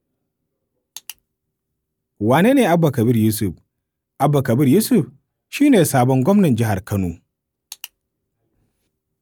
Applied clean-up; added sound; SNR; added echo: none; none; none; none.